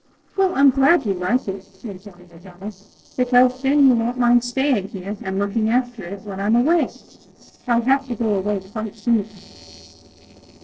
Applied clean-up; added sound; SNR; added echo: neural separator model SepFormer DNS4.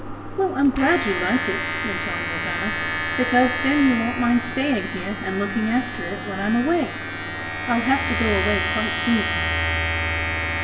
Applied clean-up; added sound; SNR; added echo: none; Domestic sounds, home sounds; 0 dB; reverberation time 0.7 s.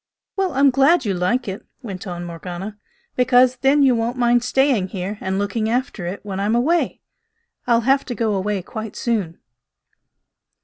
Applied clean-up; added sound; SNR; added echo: none; none; none; none.